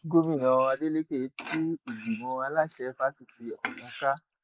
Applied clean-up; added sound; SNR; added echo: neural mask model Resemble Enhance denoiser.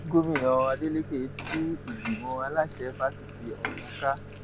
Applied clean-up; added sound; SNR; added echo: none; Microwave oven + Frying (food); 9 dB; none.